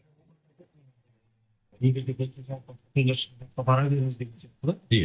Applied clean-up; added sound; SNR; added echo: neural mask model DeepFilterNet 3.